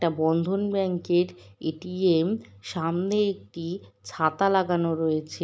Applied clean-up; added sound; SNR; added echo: none; none; none; none.